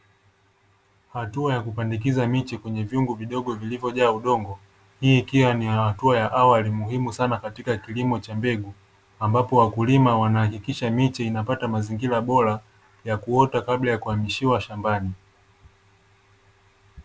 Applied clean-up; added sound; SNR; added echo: none; none; none; none.